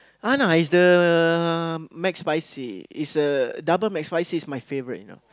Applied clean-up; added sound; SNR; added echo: none; none; none; none.